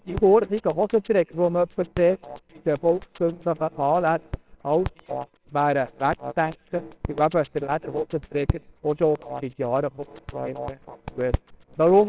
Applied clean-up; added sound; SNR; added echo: neural separator model SepFormer WHAMR!.